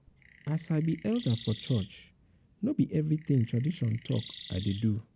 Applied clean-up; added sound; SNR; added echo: none; Chirp, tweet; 18 dB; none.